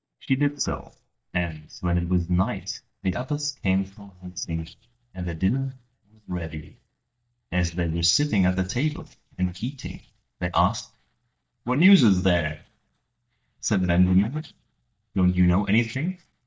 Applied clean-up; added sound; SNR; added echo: neural mask model DeepFilterNet 3.